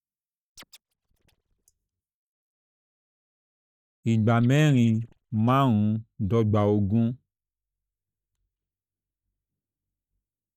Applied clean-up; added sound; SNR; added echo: neural mask model DeepFilterNet 3.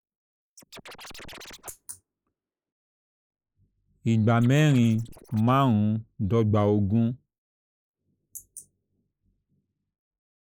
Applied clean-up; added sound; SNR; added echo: neural mask model Resemble Enhance denoiser.